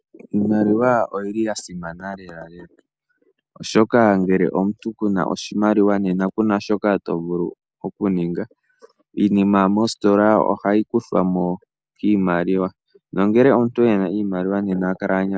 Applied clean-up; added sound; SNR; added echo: none; none; none; none.